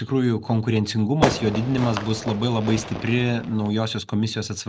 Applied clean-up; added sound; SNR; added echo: none; Fireworks; 6 dB; none.